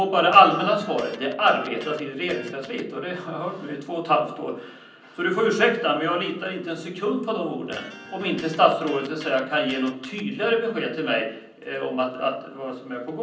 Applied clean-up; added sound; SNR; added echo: none; Electric guitar; 18 dB; reverberation time 0.6 s.